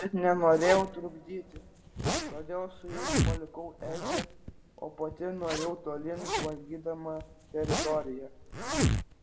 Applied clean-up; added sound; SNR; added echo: none; Zipper (clothing); 2 dB; reverberation time 0.9 s.